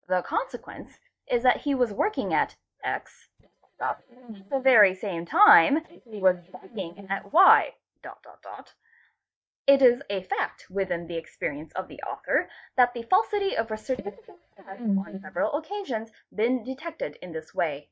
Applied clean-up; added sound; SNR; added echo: neural mask model DeepFilterNet 3.